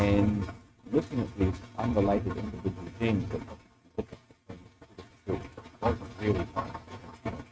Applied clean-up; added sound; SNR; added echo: neural mask model RNNoise.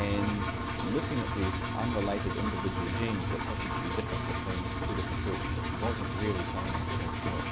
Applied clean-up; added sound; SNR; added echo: none; Engine; -3 dB; none.